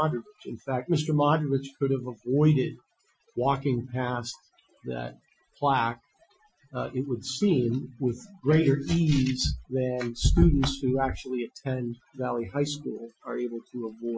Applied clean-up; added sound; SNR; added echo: classical method Wiener filter.